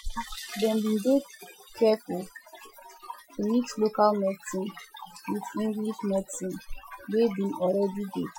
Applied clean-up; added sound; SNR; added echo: classical method Wiener filter.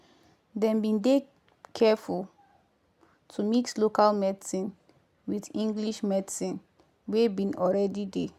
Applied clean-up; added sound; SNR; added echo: none; none; none; none.